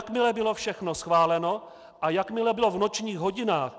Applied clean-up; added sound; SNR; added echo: none; none; none; none.